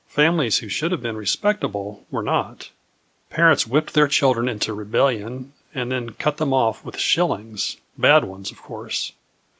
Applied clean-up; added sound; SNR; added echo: none; none; none; none.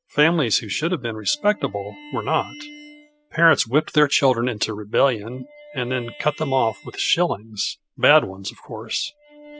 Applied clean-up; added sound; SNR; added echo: classical method spectral subtraction.